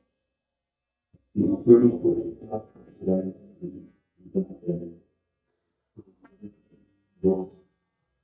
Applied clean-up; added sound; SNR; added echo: neural mask model DeepFilterNet 3.